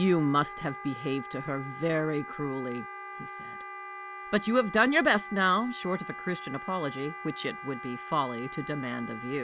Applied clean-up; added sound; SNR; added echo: none; Wind instrument, woodwind instrument; 11 dB; none.